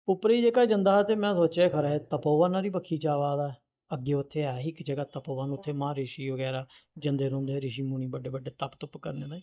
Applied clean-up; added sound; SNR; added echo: neural mask model DeepFilterNet 3.